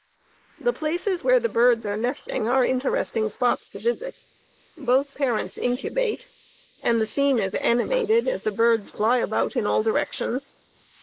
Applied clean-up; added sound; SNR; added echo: neural mask model Resemble Enhance denoiser.